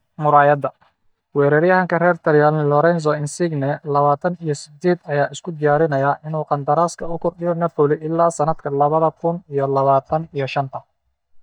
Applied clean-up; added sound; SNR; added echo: neural mask model DeepFilterNet 3.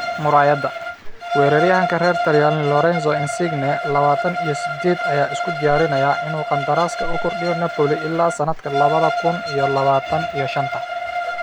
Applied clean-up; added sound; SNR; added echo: none; Bowed string instrument; 4 dB; none.